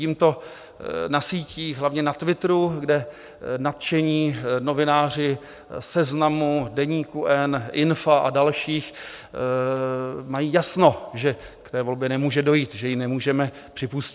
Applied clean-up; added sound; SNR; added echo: none; none; none; none.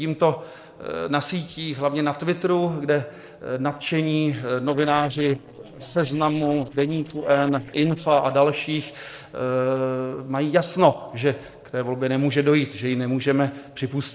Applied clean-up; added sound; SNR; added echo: neural separator model SepFormer DNS4.